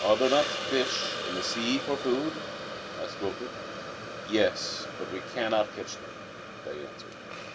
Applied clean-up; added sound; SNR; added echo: none; Hiss; 5 dB; none.